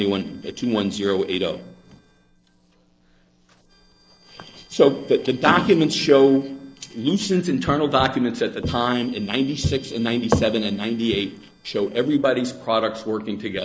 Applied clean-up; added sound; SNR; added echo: neural separator model SepFormer DNS4.